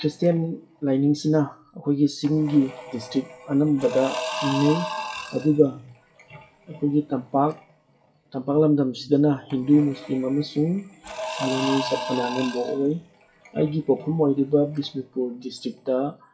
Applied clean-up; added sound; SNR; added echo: classical method WPE with log-MMSE.